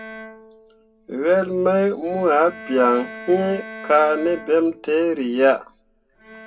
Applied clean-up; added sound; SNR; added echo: none; Bowed string instrument; 19 dB; reverberation time 0.2 s.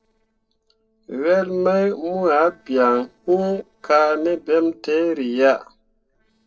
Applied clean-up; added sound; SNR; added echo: neural separator model SepFormer DNS4.